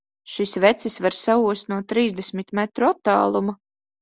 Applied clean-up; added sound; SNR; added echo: none; none; none; none.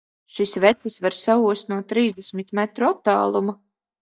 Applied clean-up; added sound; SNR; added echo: neural mask model DeepFilterNet 3.